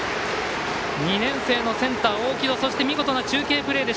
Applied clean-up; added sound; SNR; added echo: none; none; none; none.